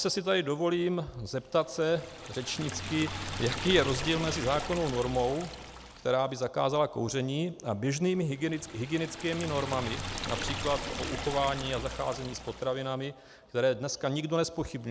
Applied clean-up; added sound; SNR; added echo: none; Liquid; 9 dB; none.